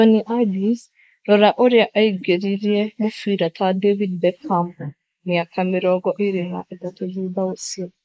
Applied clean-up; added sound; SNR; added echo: neural mask model Resemble Enhance denoiser.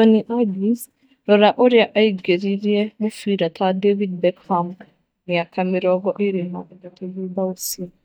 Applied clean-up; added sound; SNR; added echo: neural mask model DeepFilterNet 3.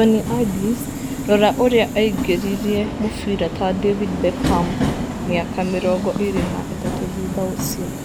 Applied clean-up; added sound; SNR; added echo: none; Subway, metro, underground; 4 dB; none.